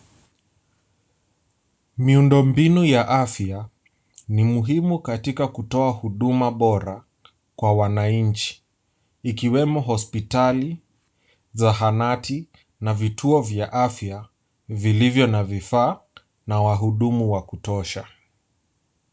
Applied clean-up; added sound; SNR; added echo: none; none; none; none.